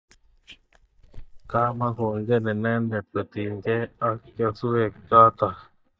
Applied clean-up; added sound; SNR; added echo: neural mask model DeepFilterNet 3.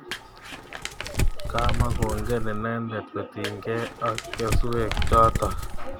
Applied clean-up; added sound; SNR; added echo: none; Crumpling, crinkling; -2 dB; none.